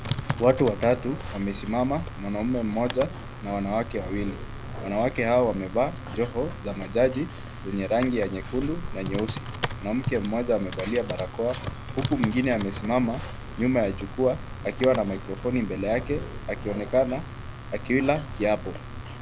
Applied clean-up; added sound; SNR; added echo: none; Computer keyboard; 7 dB; none.